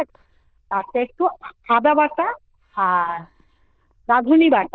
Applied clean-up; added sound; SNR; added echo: neural diffusion model UNIVERSE++.